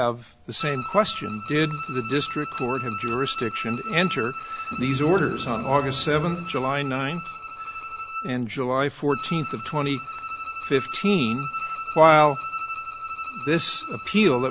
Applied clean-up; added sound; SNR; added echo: none; Bowed string instrument; 9 dB; none.